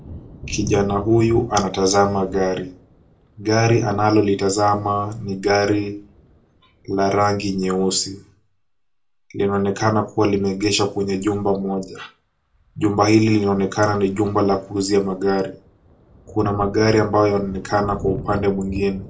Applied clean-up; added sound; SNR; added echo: none; Thunder; 18 dB; reverberation time 0.2 s.